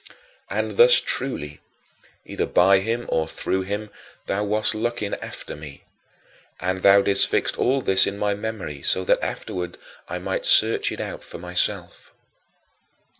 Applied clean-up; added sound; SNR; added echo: none; none; none; none.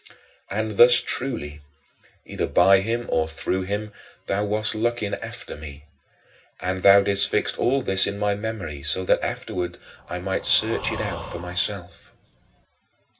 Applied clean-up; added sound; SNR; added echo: none; Breathing; 13 dB; reverberation time 0.4 s.